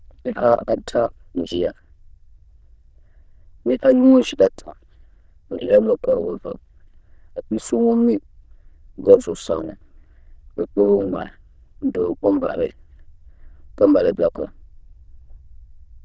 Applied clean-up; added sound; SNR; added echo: neural diffusion model UNIVERSE++.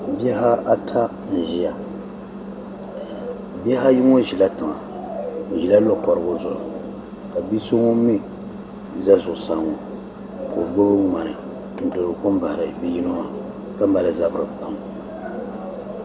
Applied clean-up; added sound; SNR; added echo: none; Engine; 13 dB; none.